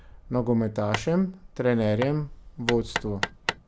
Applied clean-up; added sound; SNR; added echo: none; Hammer; 9 dB; none.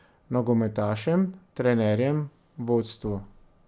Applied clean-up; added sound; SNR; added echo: none; none; none; none.